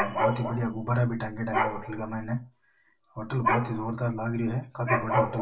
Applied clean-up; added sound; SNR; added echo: none; Dog; 2 dB; reverberation time 0.2 s.